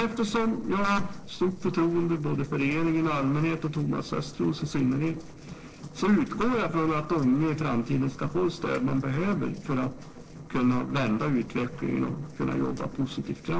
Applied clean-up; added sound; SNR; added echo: neural separator model SepFormer DNS4.